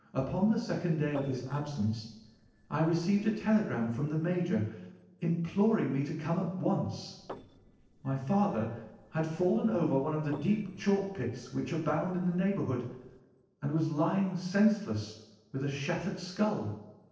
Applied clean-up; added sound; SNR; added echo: neural separator model SepFormer DNS4.